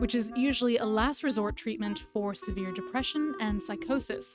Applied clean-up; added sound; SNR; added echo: neural mask model RNNoise.